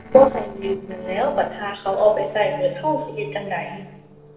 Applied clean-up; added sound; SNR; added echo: neural separator model SepFormer DNS4.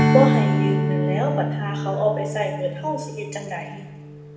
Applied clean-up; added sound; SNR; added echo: none; Strum; -3 dB; reverberation time 1.1 s.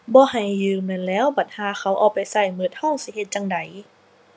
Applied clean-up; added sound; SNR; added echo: none; none; none; none.